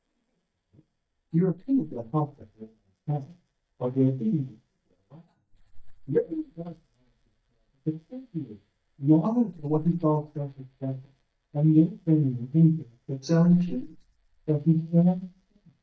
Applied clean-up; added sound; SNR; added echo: neural mask model DeepFilterNet 3.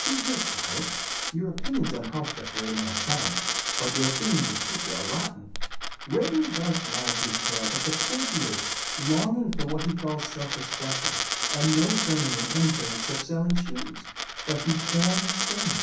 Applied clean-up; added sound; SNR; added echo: none; Coin (dropping); 0 dB; reverberation time 0.6 s.